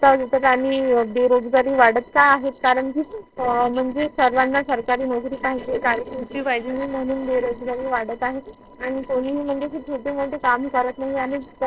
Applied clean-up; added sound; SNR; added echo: neural separator model SepFormer DNS4.